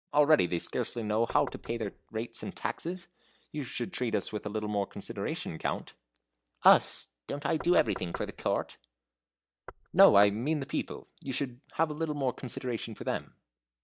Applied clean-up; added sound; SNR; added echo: neural mask model DeepFilterNet 3.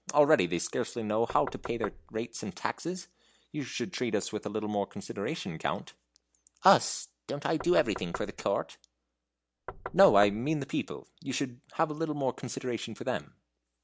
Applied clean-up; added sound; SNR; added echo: none; Knock; 12 dB; none.